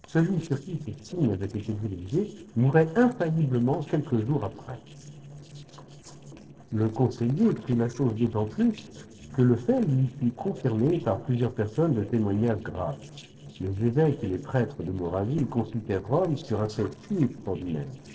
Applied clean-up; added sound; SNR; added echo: neural separator model SepFormer DNS4.